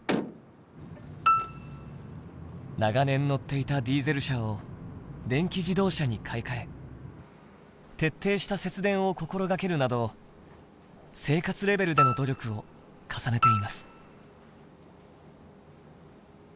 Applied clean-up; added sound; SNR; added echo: none; Piano; 0 dB; none.